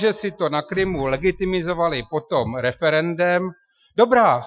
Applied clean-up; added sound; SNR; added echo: classical method Wiener filter.